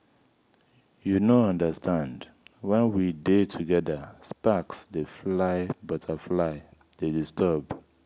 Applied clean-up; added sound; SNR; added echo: none; none; none; none.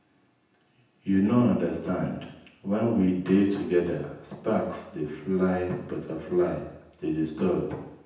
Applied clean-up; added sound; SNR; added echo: none; none; none; reverberation time 0.9 s.